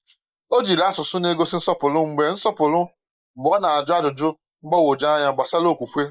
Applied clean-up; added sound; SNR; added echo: neural mask model Resemble Enhance denoiser.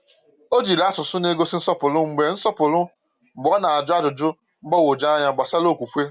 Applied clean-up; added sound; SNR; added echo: none; none; none; none.